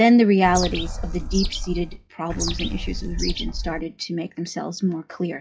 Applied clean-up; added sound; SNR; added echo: classical method WPE with log-MMSE.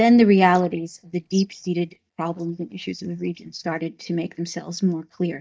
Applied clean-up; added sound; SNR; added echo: neural mask model DeepFilterNet 3.